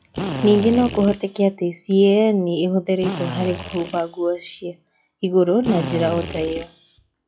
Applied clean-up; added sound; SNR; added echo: classical method log-MMSE.